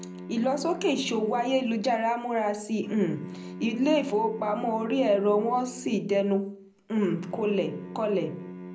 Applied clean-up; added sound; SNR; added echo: none; Bowed string instrument; 14 dB; reverberation time 0.4 s.